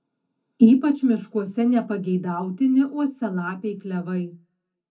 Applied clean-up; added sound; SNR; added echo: none; none; none; reverberation time 0.3 s.